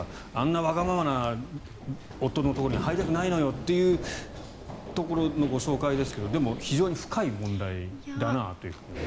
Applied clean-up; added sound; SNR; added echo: none; Run; 10 dB; none.